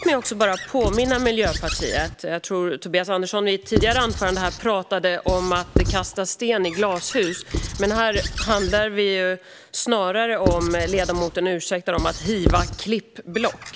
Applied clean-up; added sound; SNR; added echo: none; Squeak / Writing; 6 dB; none.